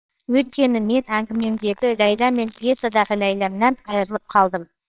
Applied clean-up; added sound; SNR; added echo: neural separator model SepFormer WHAMR!.